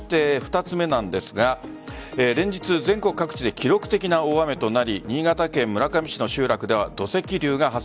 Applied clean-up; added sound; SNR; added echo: none; none; none; none.